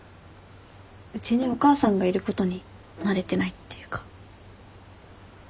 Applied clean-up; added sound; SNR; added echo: none; Bowed string instrument; 18 dB; none.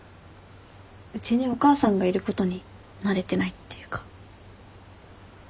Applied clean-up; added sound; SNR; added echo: none; none; none; none.